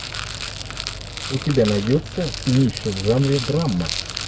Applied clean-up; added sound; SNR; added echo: none; Rattle; 10 dB; none.